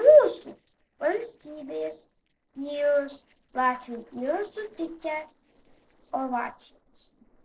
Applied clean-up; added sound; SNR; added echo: neural separator model SepFormer DNS4.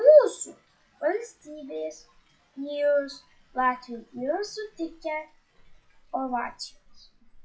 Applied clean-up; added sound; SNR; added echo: classical method WPE with log-MMSE.